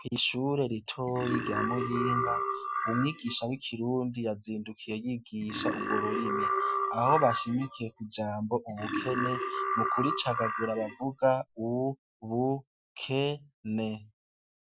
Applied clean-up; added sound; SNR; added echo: classical method Wiener filter.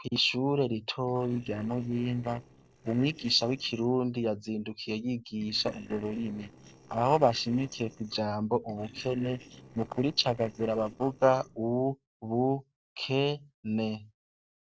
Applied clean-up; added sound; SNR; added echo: neural separator model SepFormer DNS4.